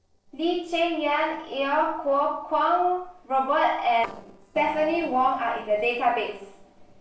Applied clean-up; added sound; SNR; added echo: neural separator model SepFormer DNS4.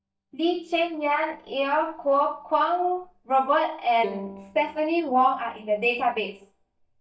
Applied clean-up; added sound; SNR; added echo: neural mask model DeepFilterNet 3.